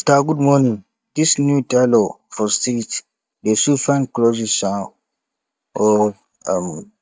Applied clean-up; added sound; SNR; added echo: neural mask model DeepFilterNet 3.